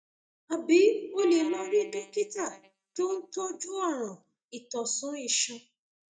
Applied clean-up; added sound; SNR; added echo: neural mask model DeepFilterNet 3.